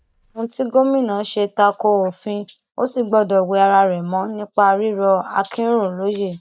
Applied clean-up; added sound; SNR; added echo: neural mask model DeepFilterNet 3.